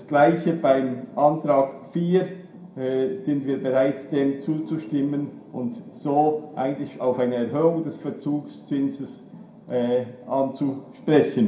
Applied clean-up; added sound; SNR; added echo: none; none; none; reverberation time 0.5 s.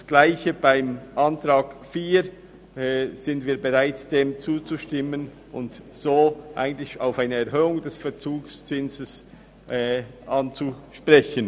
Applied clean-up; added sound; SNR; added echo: none; none; none; none.